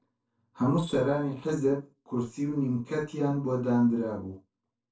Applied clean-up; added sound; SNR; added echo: neural separator model SepFormer DNS4.